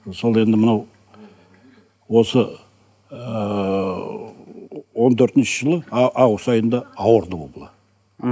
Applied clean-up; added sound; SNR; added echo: none; none; none; none.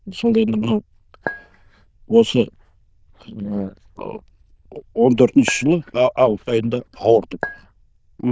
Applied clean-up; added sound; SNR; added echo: neural diffusion model UNIVERSE++.